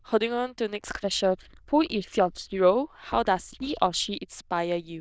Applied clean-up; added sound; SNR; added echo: neural diffusion model UNIVERSE++.